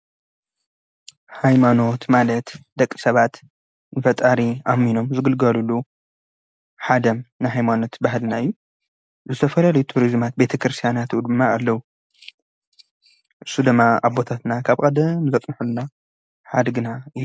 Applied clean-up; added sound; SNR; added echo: none; none; none; none.